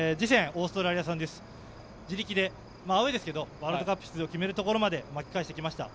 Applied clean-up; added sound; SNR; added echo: none; Cricket; 18 dB; none.